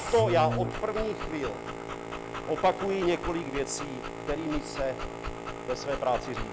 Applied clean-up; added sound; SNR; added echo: none; Boat, Water vehicle + Dog; 5 dB; none.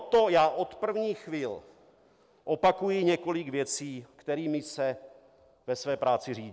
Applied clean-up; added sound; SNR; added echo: none; none; none; none.